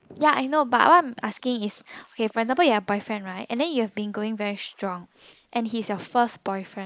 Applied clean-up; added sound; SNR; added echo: neural mask model Resemble Enhance denoiser.